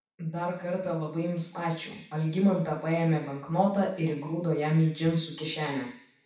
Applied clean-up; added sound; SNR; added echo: none; none; none; reverberation time 0.7 s.